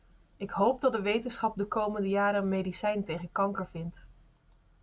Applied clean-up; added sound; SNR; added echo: none; none; none; none.